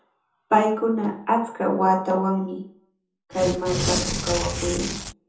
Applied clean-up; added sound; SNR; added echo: none; Tearing; 3 dB; reverberation time 0.6 s.